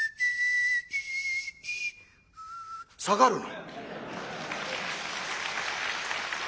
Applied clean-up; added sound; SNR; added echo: none; none; none; none.